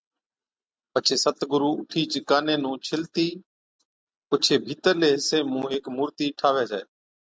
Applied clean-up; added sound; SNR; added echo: none; none; none; none.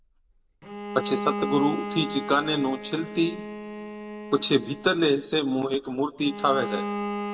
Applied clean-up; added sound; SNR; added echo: none; Bowed string instrument; 8 dB; reverberation time 0.8 s.